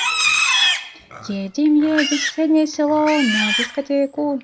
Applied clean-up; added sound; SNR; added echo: none; Livestock, farm animals, working animals; 3 dB; none.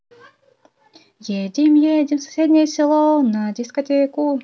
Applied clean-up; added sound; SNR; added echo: none; none; none; none.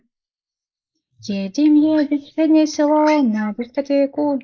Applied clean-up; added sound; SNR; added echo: neural mask model Resemble Enhance denoiser.